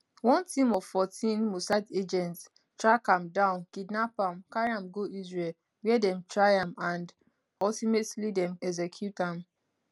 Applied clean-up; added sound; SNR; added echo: none; none; none; none.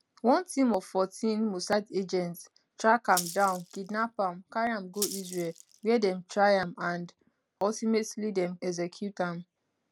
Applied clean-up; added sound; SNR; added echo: none; Rattle (instrument); 11 dB; none.